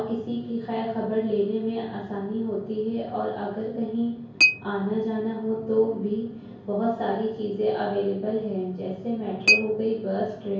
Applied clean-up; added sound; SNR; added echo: none; Chink, clink; 5 dB; reverberation time 0.6 s.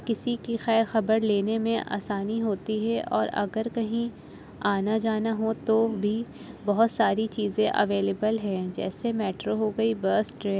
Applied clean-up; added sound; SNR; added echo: none; none; none; none.